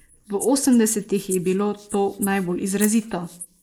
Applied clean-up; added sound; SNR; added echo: neural mask model Resemble Enhance denoiser.